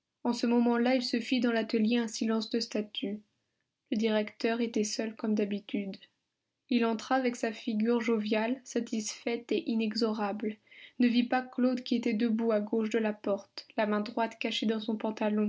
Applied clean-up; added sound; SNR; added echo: none; none; none; none.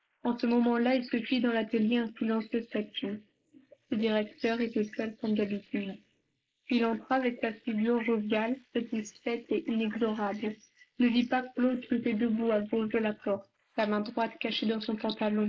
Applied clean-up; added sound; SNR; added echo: neural mask model Resemble Enhance denoiser.